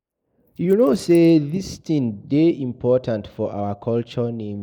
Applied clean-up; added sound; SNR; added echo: neural mask model Resemble Enhance denoiser.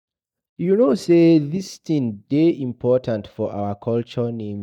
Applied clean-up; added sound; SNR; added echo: neural mask model DeepFilterNet 3.